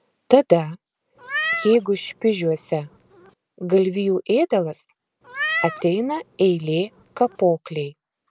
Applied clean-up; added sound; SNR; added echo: none; Meow; 9 dB; none.